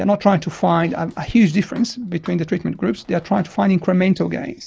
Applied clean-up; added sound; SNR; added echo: neural mask model Resemble Enhance denoiser.